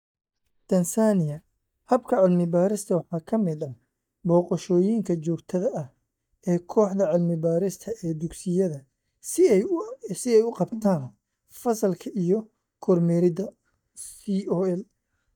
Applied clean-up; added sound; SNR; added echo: neural mask model DeepFilterNet 3.